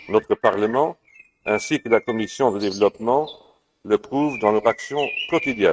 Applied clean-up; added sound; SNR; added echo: neural mask model RNNoise.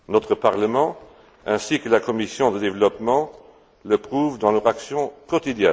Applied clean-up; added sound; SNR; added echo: none; none; none; none.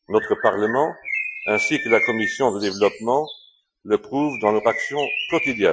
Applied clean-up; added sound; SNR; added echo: classical method Wiener filter.